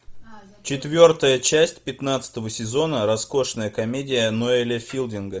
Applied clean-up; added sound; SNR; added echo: none; none; none; none.